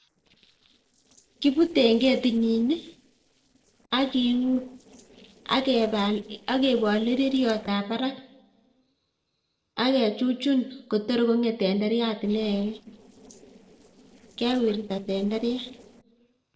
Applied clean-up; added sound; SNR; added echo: neural separator model SepFormer DNS4.